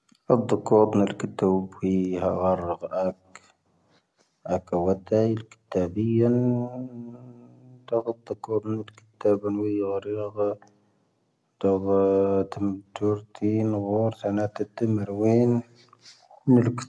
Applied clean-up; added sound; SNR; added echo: none; none; none; none.